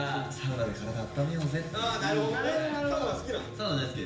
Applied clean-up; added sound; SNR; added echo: none; Wind instrument, woodwind instrument; 17 dB; reverberation time 0.8 s.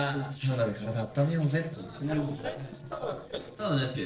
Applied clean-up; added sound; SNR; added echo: neural separator model SepFormer DNS4.